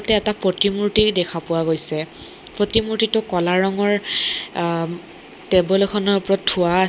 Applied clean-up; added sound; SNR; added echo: none; none; none; none.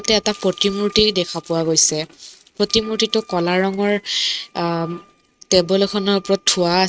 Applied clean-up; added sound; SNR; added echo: neural mask model RNNoise.